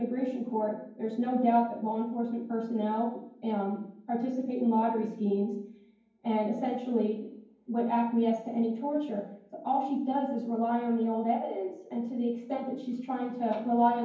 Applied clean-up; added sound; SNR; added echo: none; none; none; reverberation time 0.9 s.